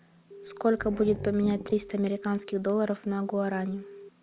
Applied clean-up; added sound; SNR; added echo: none; Growling + Telephone; 14 dB; none.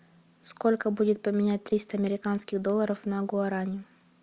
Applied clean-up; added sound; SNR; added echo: none; none; none; none.